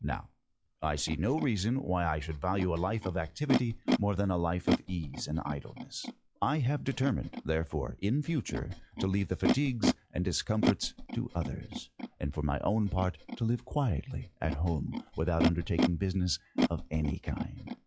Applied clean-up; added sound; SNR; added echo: classical method log-MMSE.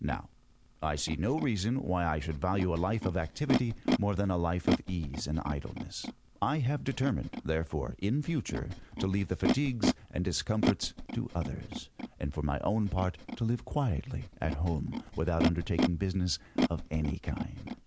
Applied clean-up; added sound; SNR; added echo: none; Animal; 5 dB; none.